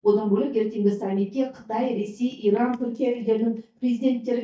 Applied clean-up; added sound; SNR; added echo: neural mask model DeepFilterNet 3.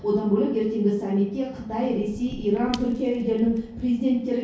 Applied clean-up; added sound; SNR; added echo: none; Shatter / Crushing; 19 dB; reverberation time 0.6 s.